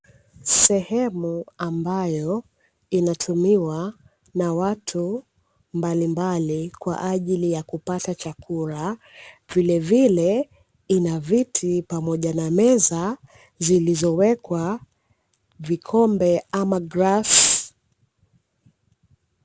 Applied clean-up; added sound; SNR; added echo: none; none; none; none.